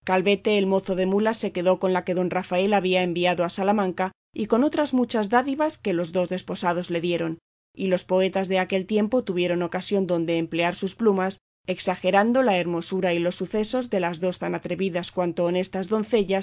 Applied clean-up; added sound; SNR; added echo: none; none; none; none.